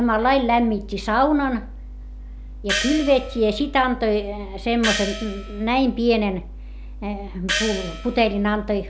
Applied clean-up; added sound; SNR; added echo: none; Gong; 7 dB; none.